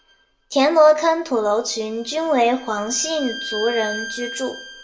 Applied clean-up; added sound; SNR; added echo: none; Bowed string instrument; 14 dB; reverberation time 0.5 s.